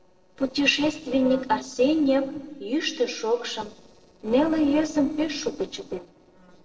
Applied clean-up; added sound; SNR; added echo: neural separator model SepFormer DNS4.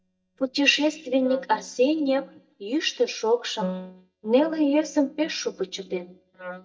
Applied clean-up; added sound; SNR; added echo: neural mask model DeepFilterNet 3.